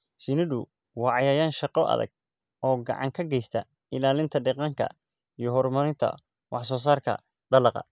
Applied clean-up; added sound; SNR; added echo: none; none; none; none.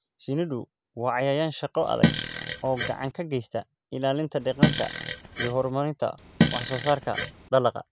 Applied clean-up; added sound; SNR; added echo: none; Fart; -1 dB; none.